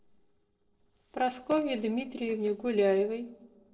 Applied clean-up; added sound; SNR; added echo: neural separator model SepFormer DNS4.